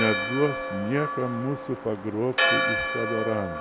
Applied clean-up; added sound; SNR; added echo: none; Church bell; 0 dB; none.